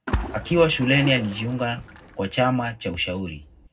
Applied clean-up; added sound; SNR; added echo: none; Splash, splatter; 11 dB; reverberation time 0.3 s.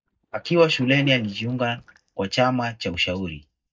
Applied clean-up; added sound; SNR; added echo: neural mask model DeepFilterNet 3.